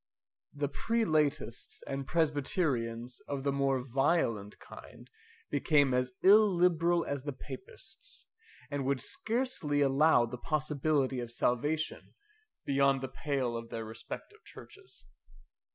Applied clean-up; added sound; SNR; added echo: none; none; none; none.